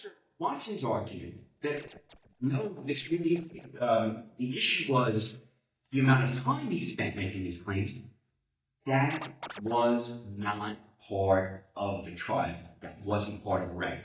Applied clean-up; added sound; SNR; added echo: neural mask model DeepFilterNet 3.